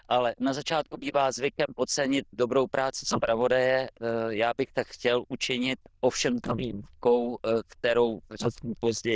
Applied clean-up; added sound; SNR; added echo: neural diffusion model UNIVERSE++.